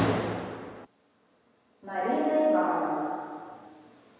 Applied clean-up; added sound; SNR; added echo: none; none; none; reverberation time 1.9 s.